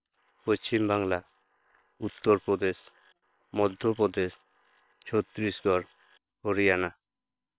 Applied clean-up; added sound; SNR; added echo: neural separator model SepFormer WHAM!.